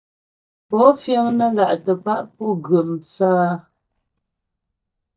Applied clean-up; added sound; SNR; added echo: neural mask model DeepFilterNet 3.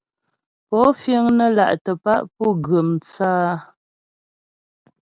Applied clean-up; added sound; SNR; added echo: none; none; none; none.